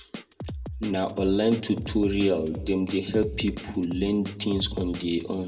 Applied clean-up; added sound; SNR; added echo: none; Drum kit; 11 dB; reverberation time 1.2 s.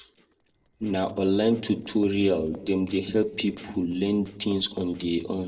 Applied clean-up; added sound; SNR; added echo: neural separator model SepFormer DNS4.